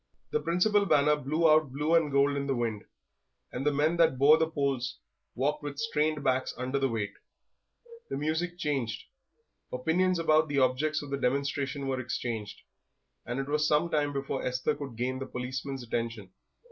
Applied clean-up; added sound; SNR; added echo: none; none; none; none.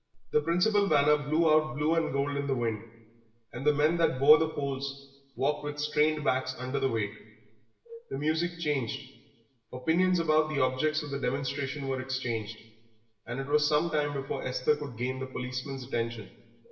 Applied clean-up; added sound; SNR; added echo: none; none; none; reverberation time 1.0 s.